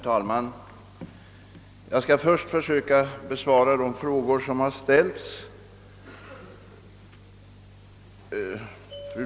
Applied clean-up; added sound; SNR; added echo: none; none; none; none.